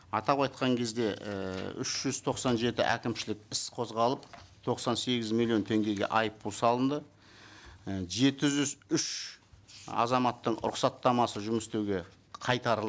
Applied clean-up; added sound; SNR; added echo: none; none; none; none.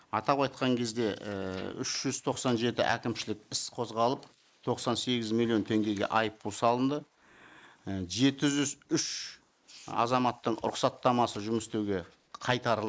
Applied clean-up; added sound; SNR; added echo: neural mask model Resemble Enhance denoiser.